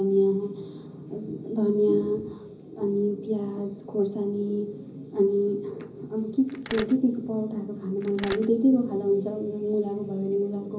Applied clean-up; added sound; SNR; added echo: none; Mechanisms; 12 dB; reverberation time 0.5 s.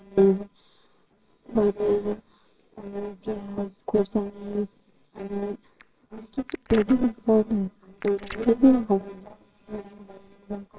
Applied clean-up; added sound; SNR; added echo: neural separator model SepFormer WHAMR!.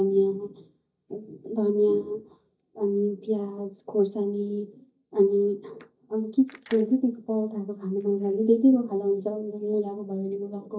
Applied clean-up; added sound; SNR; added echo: neural mask model DeepFilterNet 3.